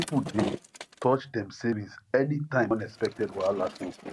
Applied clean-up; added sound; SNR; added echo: neural mask model RNNoise.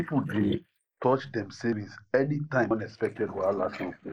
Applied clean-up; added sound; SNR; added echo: neural mask model Resemble Enhance denoiser.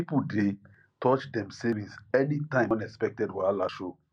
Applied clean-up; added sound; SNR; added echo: none; none; none; none.